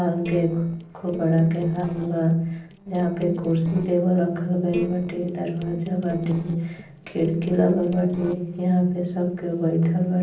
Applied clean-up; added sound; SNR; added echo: neural separator model SepFormer DNS4.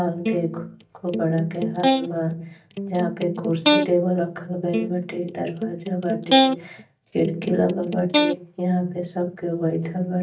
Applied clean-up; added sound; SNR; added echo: neural mask model DeepFilterNet 3.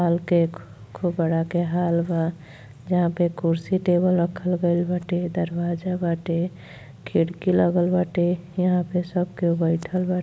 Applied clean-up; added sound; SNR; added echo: none; none; none; none.